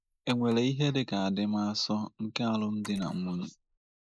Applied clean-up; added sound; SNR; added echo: neural mask model Resemble Enhance denoiser.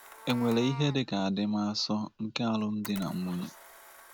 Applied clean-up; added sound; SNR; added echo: none; Meow + Camera; 18 dB; none.